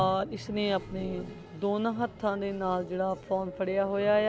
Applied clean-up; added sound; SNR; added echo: none; Toilet flush; 14 dB; none.